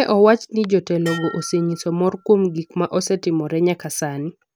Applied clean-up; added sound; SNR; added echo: none; Dishes, pots, and pans; 19 dB; none.